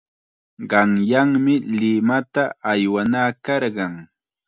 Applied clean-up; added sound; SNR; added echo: none; none; none; none.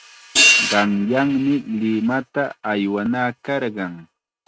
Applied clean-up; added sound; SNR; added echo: neural mask model RNNoise.